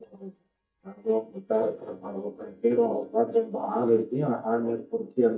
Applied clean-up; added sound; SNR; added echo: neural mask model DeepFilterNet 3.